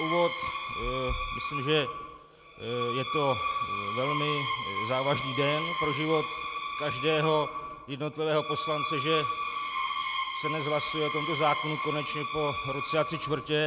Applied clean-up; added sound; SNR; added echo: none; Screech; 2 dB; none.